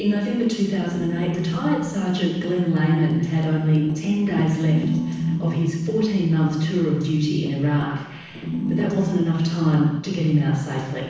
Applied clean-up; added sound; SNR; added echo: neural separator model SepFormer DNS4.